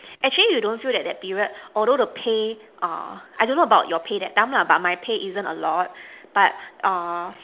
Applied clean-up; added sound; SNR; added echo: none; none; none; none.